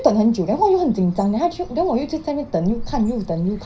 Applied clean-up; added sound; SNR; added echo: none; Bird; 14 dB; reverberation time 0.3 s.